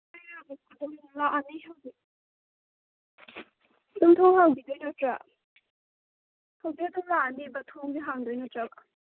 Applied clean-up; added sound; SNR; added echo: none; none; none; none.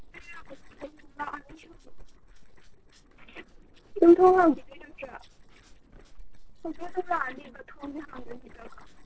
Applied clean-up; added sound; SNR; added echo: neural separator model SepFormer DNS4.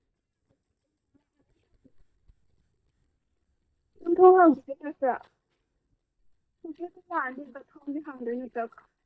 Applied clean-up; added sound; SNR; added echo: neural mask model DeepFilterNet 3.